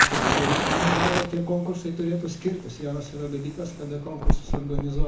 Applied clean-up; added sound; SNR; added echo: none; Fire; -3 dB; reverberation time 0.6 s.